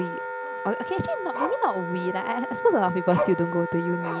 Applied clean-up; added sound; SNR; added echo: none; Wind instrument, woodwind instrument + Growling; 5 dB; none.